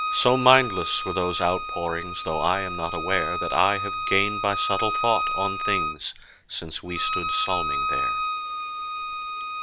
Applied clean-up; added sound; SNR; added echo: none; Bowed string instrument; 2 dB; none.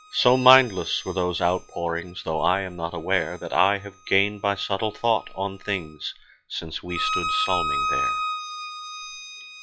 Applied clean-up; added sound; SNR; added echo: classical method log-MMSE.